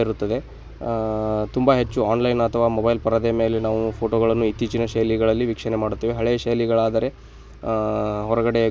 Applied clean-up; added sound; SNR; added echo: none; none; none; none.